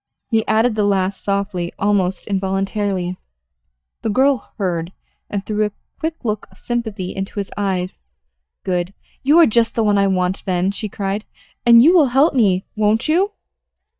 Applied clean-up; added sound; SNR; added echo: neural mask model DeepFilterNet 3.